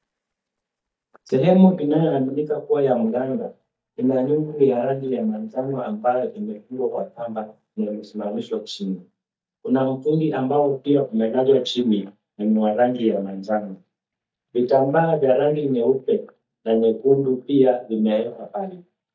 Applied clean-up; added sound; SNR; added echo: neural mask model DeepFilterNet 3.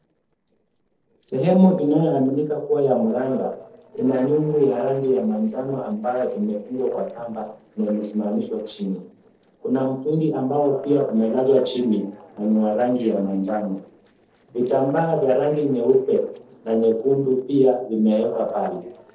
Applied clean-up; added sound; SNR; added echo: neural separator model SepFormer DNS4.